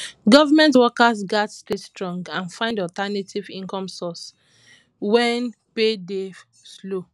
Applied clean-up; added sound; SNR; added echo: none; none; none; none.